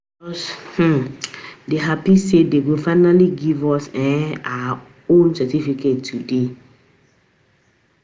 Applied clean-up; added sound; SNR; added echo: none; none; none; none.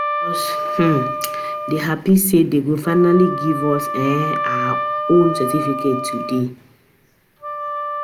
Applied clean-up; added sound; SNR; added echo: none; Wind instrument, woodwind instrument; 5 dB; none.